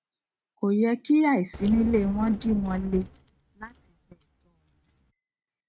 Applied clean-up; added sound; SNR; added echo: neural mask model RNNoise.